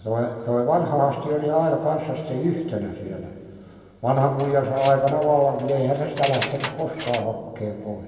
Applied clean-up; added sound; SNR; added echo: none; Keys jangling; 14 dB; reverberation time 2.2 s.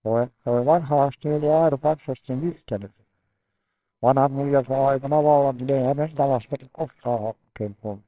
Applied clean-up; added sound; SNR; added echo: neural separator model SepFormer WHAMR!.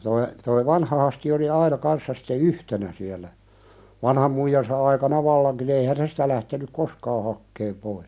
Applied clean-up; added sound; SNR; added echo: none; none; none; none.